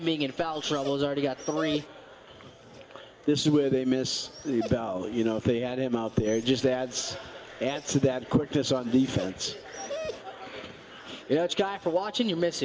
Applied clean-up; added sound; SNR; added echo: none; Dog; 16 dB; reverberation time 1.1 s.